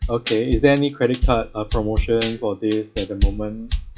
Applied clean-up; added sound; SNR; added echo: classical method log-MMSE.